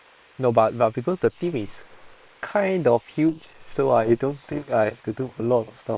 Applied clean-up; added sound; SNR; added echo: neural separator model SepFormer WHAM!.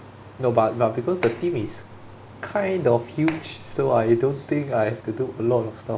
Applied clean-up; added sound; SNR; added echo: none; Clapping; 16 dB; none.